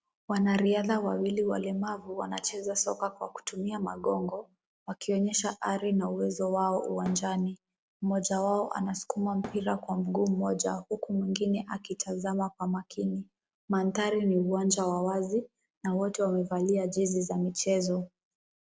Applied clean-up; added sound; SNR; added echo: none; Thump, thud; 13 dB; none.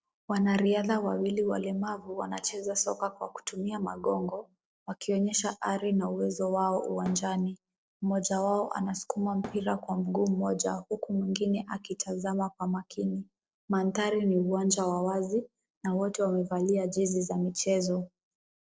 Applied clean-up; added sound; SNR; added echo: neural separator model SepFormer DNS4.